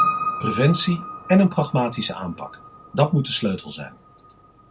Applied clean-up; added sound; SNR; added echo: none; Piano; 8 dB; none.